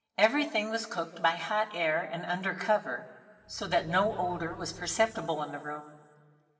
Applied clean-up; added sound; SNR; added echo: none; Accelerating, revving, vroom / Car; 20 dB; reverberation time 1.7 s.